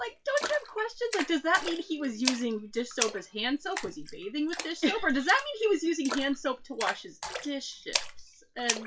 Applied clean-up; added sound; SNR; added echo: classical method WPE with log-MMSE.